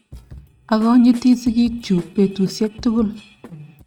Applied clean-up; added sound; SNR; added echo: neural mask model RNNoise.